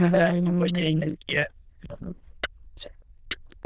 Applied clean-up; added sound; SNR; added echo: neural diffusion model UNIVERSE++.